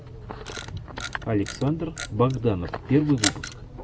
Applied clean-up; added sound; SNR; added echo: none; Camera; 10 dB; none.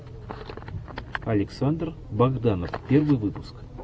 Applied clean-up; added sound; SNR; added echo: none; none; none; none.